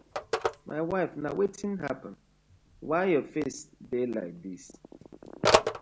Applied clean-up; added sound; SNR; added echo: none; Telephone; 1 dB; none.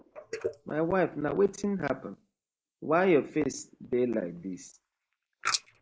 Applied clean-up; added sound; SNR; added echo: neural mask model Resemble Enhance denoiser.